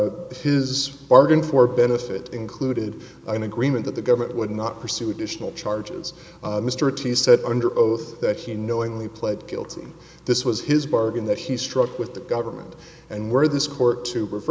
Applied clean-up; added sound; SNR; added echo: none; none; none; none.